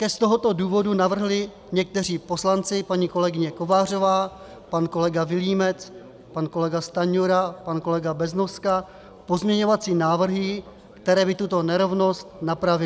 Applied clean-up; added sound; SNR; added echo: none; none; none; none.